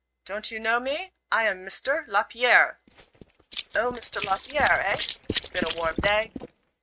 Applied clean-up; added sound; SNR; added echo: neural mask model RNNoise.